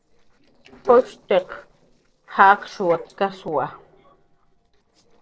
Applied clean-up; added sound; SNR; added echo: neural separator model SepFormer DNS4.